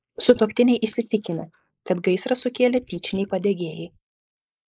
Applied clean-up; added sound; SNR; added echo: neural mask model Resemble Enhance denoiser.